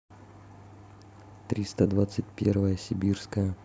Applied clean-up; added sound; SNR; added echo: none; none; none; none.